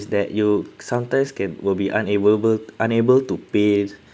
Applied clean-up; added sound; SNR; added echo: none; none; none; none.